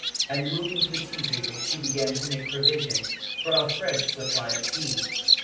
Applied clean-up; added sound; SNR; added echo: none; Bird vocalization, bird call, bird song; -4 dB; reverberation time 0.6 s.